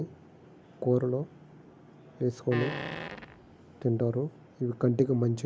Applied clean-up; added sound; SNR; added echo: none; Fart; 7 dB; none.